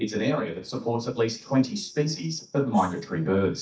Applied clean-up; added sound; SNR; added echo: neural mask model DeepFilterNet 3.